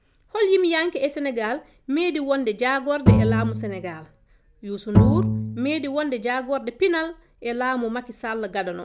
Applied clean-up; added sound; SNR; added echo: none; Bowed string instrument; -4 dB; none.